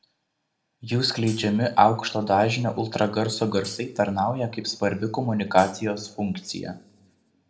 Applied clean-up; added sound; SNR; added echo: none; Hi-hat; 19 dB; reverberation time 0.4 s.